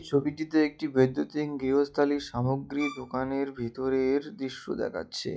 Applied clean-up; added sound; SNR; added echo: classical method log-MMSE.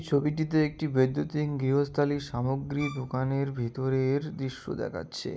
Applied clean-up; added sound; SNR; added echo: none; Bowed string instrument; 16 dB; none.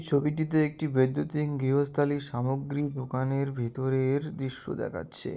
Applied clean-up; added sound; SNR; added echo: neural separator model SepFormer DNS4.